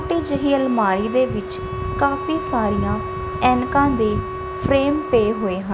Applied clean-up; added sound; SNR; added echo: none; Wind instrument, woodwind instrument; 9 dB; none.